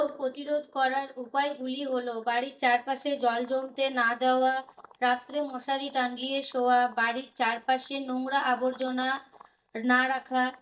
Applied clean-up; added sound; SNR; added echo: neural mask model DeepFilterNet 3.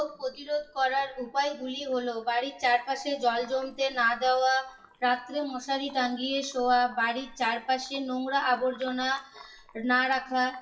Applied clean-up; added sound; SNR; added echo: classical method WPE with log-MMSE.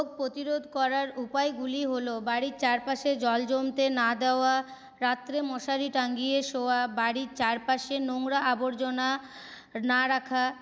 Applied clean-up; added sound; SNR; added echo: none; none; none; none.